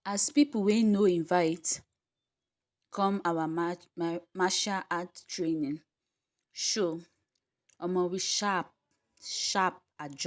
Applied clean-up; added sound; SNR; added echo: none; none; none; none.